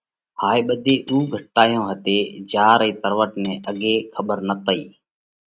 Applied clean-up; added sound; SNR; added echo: neural mask model RNNoise.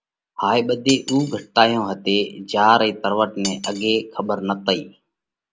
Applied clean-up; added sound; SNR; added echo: none; Cutlery, silverware; 16 dB; none.